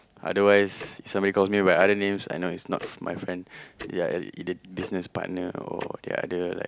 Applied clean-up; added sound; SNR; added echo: none; Tick-tock; 20 dB; none.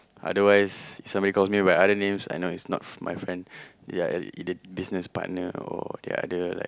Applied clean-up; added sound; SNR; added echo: none; none; none; none.